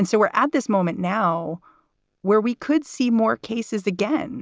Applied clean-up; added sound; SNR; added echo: none; none; none; none.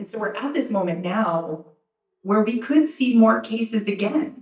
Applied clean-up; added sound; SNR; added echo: neural mask model DeepFilterNet 3.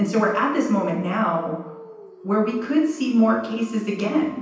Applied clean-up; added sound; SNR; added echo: none; Dog; 20 dB; reverberation time 0.9 s.